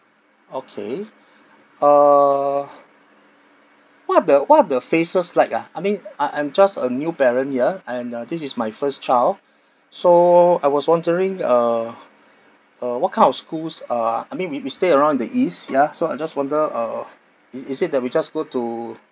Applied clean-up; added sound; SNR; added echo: none; none; none; none.